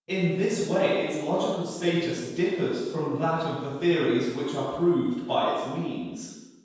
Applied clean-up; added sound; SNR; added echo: neural separator model SepFormer DNS4.